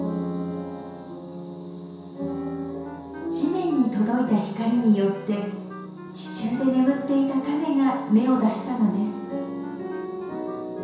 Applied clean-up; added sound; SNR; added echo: none; Wind instrument, woodwind instrument; 20 dB; reverberation time 0.7 s.